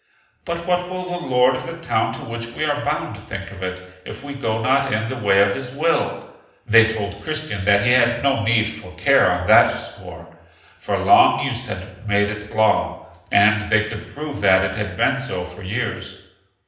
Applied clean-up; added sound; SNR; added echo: none; none; none; reverberation time 0.8 s.